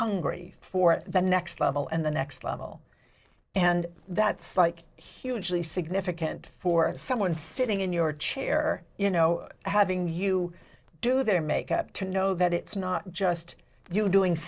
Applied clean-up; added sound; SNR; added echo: neural separator model SepFormer DNS4.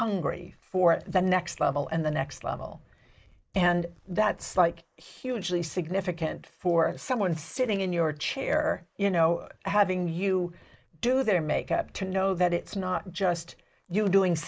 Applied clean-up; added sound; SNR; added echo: neural mask model Resemble Enhance denoiser.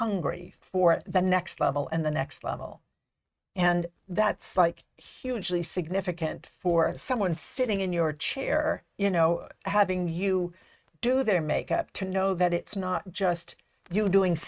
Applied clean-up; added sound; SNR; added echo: neural mask model RNNoise.